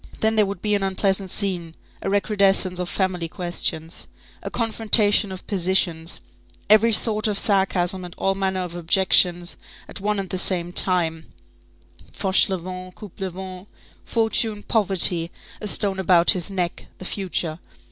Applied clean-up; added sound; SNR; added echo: none; none; none; none.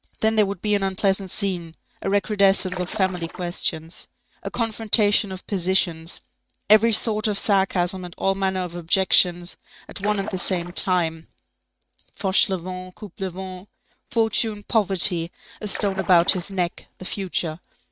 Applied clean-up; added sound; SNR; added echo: neural mask model RNNoise.